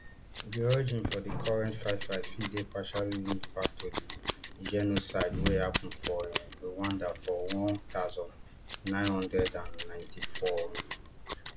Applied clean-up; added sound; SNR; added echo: none; Scissors; 1 dB; none.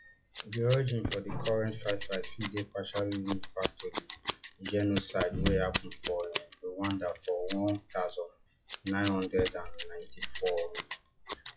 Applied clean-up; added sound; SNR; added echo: classical method log-MMSE.